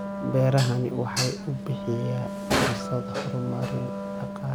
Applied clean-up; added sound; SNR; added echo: none; Wind instrument, woodwind instrument + Dishes, pots, and pans; 3 dB; none.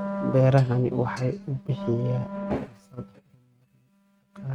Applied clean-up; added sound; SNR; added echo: neural mask model RNNoise.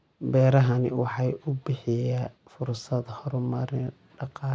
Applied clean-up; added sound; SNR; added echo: none; none; none; none.